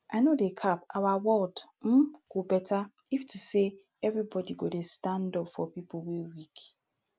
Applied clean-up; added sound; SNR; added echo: none; none; none; none.